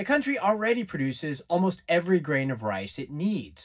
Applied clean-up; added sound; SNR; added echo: none; none; none; reverberation time 0.4 s.